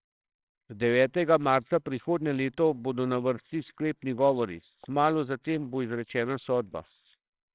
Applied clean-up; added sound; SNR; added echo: neural separator model SepFormer WHAMR!.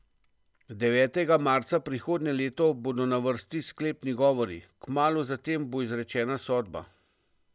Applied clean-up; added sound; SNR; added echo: none; none; none; none.